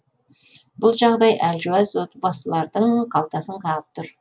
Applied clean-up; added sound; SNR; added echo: none; none; none; none.